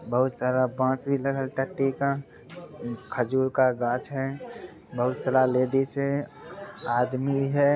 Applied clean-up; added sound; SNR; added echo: none; none; none; none.